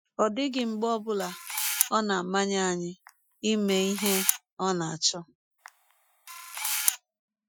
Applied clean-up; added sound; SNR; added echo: classical method Wiener filter.